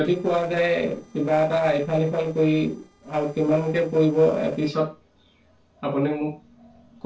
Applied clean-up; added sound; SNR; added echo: neural separator model SepFormer DNS4.